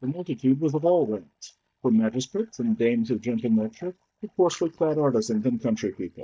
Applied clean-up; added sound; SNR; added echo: neural mask model DeepFilterNet 3.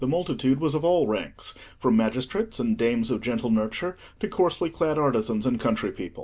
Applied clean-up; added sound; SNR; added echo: none; none; none; none.